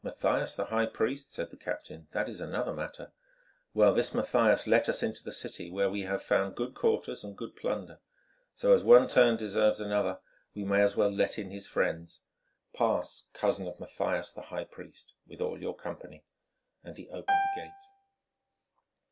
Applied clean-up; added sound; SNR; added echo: none; Piano; 3 dB; none.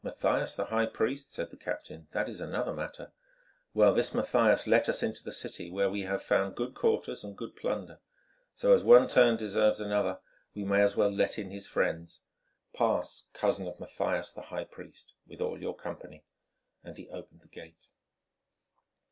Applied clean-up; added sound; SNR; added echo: none; none; none; none.